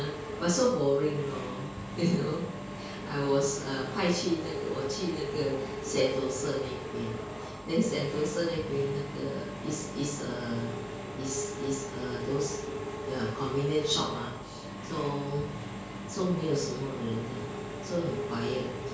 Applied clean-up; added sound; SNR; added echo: none; Engine / Mechanisms; 6 dB; reverberation time 0.5 s.